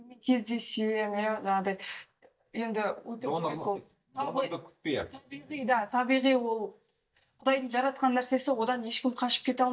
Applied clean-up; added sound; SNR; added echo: neural mask model DeepFilterNet 3.